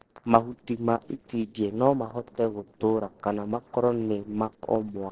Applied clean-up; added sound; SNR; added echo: neural separator model SepFormer DNS4.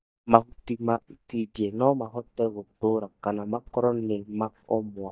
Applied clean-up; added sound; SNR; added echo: neural mask model DeepFilterNet 3.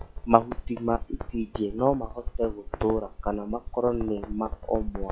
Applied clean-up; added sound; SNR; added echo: classical method log-MMSE.